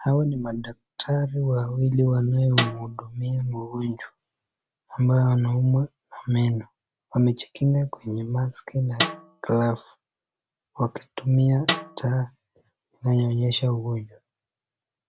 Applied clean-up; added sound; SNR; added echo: none; Snare drum; 5 dB; none.